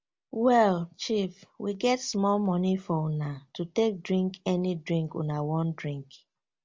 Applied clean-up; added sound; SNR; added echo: none; none; none; none.